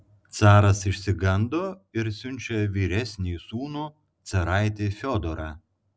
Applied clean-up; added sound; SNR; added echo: none; none; none; none.